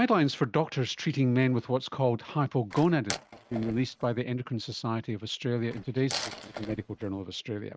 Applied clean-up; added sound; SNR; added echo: neural mask model RNNoise.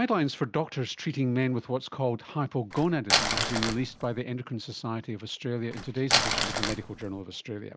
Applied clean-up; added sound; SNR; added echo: none; Crumpling, crinkling; -1 dB; none.